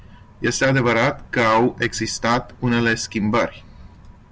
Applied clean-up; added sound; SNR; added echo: none; none; none; none.